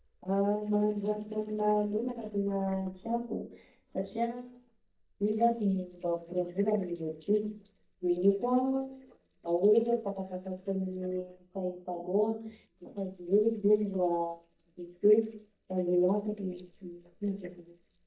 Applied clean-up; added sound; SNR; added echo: neural mask model DeepFilterNet 3.